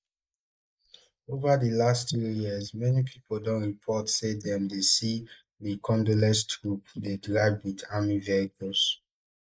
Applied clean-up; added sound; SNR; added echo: neural mask model Resemble Enhance denoiser.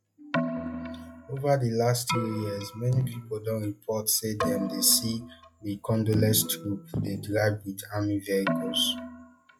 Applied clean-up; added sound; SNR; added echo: classical method log-MMSE.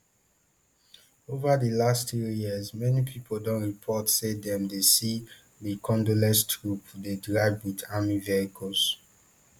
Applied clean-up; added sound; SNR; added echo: none; none; none; none.